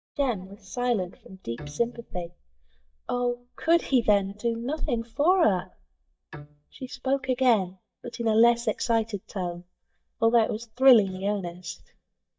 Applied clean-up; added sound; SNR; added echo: neural mask model DeepFilterNet 3.